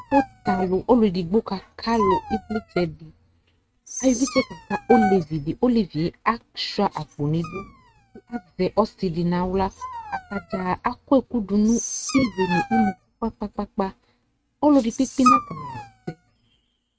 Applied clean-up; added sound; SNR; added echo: neural mask model RNNoise.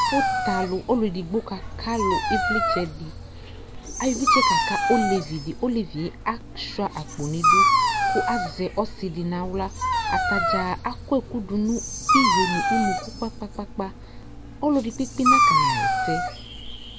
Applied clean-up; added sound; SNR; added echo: none; Dog; -3 dB; none.